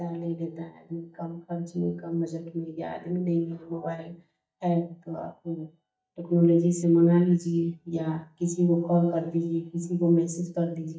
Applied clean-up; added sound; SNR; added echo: neural mask model DeepFilterNet 3.